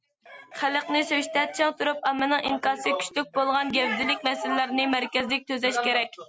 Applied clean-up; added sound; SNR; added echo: none; Chicken, rooster; 17 dB; none.